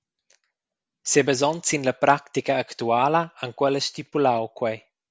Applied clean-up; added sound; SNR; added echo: none; none; none; none.